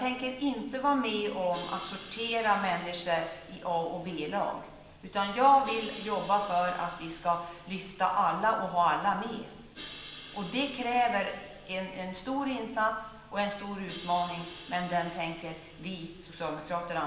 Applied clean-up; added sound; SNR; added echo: none; Crash cymbal; 20 dB; reverberation time 1.1 s.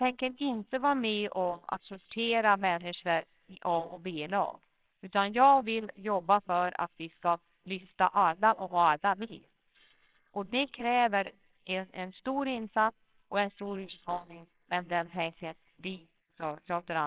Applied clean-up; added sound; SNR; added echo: neural separator model SepFormer WHAMR!.